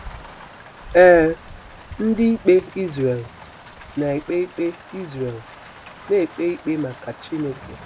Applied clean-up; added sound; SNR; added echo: none; Rain; 19 dB; none.